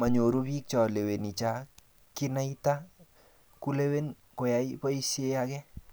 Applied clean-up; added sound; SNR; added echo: none; none; none; none.